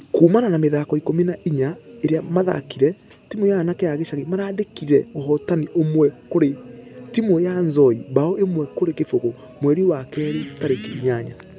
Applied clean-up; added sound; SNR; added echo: none; none; none; none.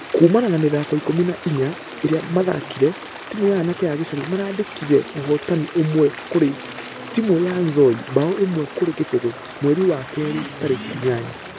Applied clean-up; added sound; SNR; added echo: none; Stream; 15 dB; none.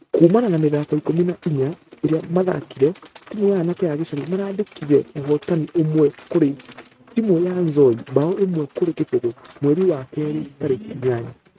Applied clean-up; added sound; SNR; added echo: neural mask model RNNoise.